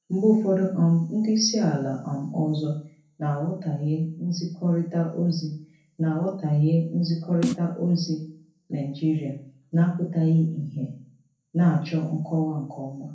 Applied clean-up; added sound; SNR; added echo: none; Snare drum; 6 dB; reverberation time 0.5 s.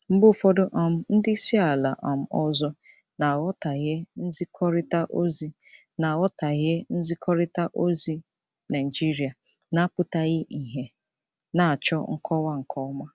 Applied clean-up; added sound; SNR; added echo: none; none; none; none.